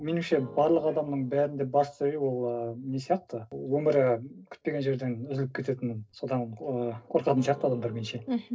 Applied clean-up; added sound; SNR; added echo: neural separator model SepFormer DNS4.